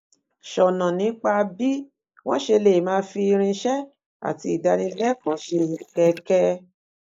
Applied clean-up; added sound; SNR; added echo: neural mask model Resemble Enhance denoiser.